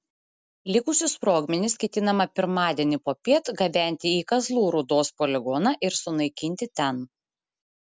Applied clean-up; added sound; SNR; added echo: none; none; none; none.